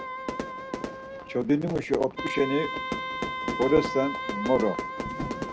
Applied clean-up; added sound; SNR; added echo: none; Wind instrument, woodwind instrument + Fire / Fireworks; 4 dB; none.